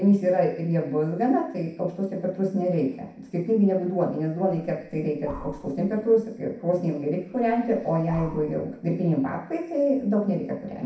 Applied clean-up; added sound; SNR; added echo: none; Breathing; 20 dB; reverberation time 0.6 s.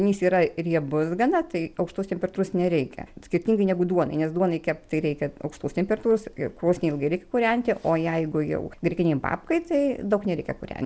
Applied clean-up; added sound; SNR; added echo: none; none; none; none.